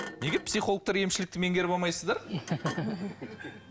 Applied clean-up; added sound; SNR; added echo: none; Thump, thud; 14 dB; none.